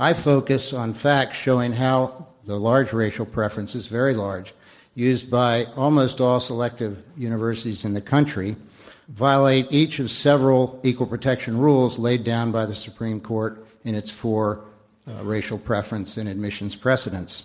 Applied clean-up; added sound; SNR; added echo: none; none; none; none.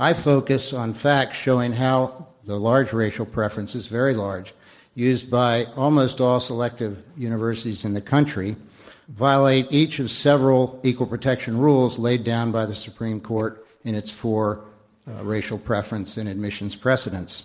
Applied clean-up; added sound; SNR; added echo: neural mask model Resemble Enhance denoiser.